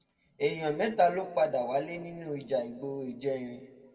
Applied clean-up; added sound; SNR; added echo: none; none; none; reverberation time 1.4 s.